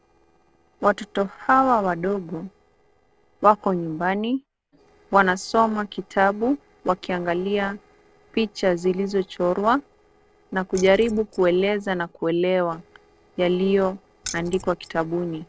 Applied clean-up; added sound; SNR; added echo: neural separator model SepFormer DNS4.